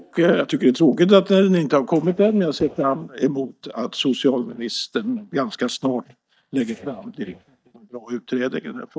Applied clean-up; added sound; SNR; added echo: neural mask model DeepFilterNet 3.